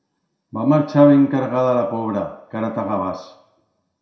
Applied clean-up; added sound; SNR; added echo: none; none; none; reverberation time 0.6 s.